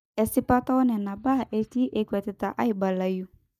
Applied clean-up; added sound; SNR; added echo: neural mask model DeepFilterNet 3.